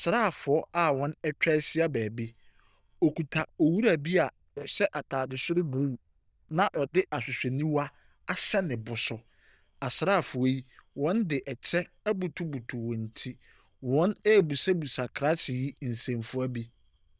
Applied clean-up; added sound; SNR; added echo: neural diffusion model UNIVERSE++.